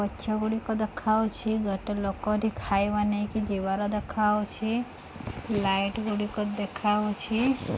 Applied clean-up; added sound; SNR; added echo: none; none; none; none.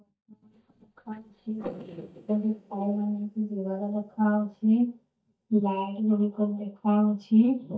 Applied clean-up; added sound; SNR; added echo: neural mask model DeepFilterNet 3.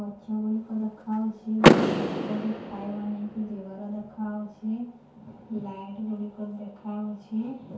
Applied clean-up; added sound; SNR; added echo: none; Door / Car; -3 dB; reverberation time 0.6 s.